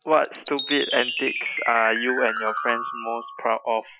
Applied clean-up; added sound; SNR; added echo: classical method Wiener filter.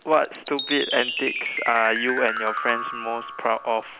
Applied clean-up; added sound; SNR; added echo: none; Chime; 5 dB; none.